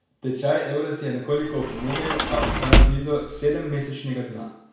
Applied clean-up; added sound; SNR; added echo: none; Sliding door / Slam; -5 dB; reverberation time 0.7 s.